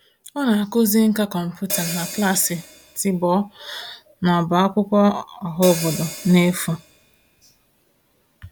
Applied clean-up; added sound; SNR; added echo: none; Hi-hat; 12 dB; none.